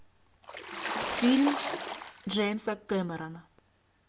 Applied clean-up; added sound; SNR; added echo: none; Water / Splash, splatter; 4 dB; none.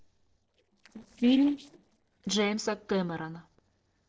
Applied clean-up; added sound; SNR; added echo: neural separator model SepFormer DNS4.